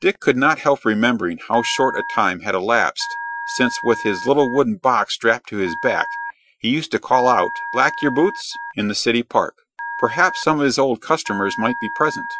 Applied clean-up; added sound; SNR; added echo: classical method Wiener filter.